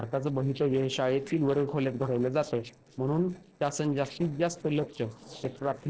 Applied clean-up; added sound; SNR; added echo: neural separator model SepFormer DNS4.